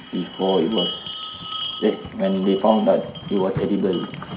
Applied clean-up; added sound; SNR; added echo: none; Bell; 11 dB; reverberation time 0.3 s.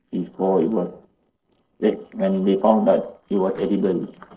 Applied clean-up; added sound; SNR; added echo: neural separator model SepFormer DNS4.